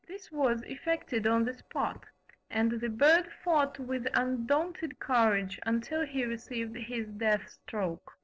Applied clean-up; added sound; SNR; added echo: neural separator model SepFormer DNS4.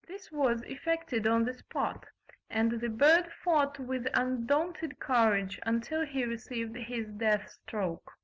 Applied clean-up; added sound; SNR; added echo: none; none; none; none.